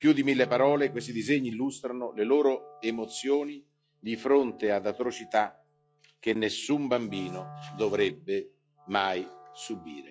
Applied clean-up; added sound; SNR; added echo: classical method log-MMSE.